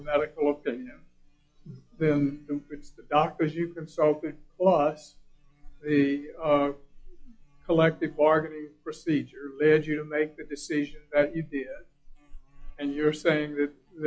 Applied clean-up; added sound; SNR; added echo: classical method log-MMSE.